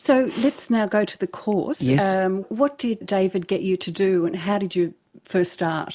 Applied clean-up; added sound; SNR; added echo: none; none; none; none.